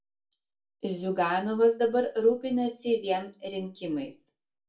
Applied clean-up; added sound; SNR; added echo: none; none; none; reverberation time 0.3 s.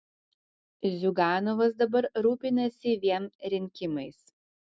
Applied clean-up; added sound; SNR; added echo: none; none; none; none.